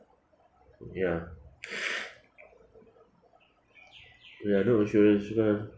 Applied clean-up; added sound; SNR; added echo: none; none; none; none.